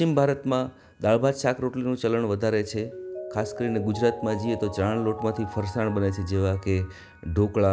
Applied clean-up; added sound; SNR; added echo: none; Mallet percussion; 15 dB; none.